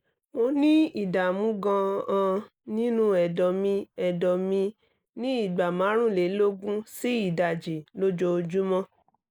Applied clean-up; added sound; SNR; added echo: neural mask model Resemble Enhance denoiser.